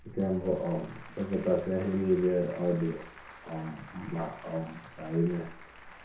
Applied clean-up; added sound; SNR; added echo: none; Applause / Crowd; 17 dB; reverberation time 0.5 s.